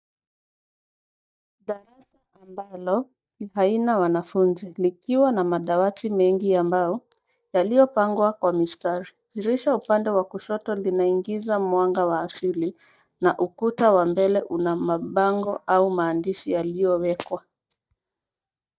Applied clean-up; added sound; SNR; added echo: neural mask model DeepFilterNet 3.